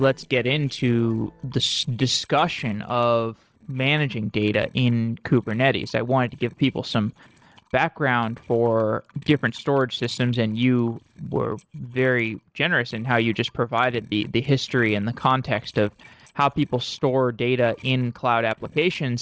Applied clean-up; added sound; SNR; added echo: neural separator model SepFormer DNS4.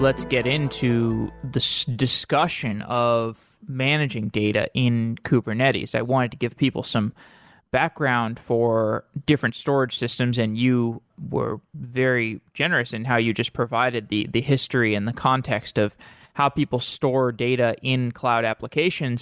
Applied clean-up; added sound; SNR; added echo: none; none; none; none.